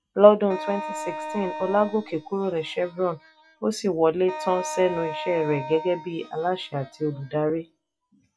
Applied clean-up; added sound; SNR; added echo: classical method log-MMSE.